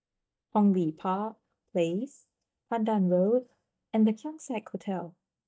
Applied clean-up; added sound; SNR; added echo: neural mask model DeepFilterNet 3.